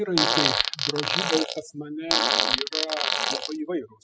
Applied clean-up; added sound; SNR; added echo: classical method spectral subtraction.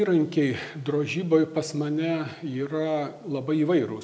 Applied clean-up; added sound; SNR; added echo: none; none; none; none.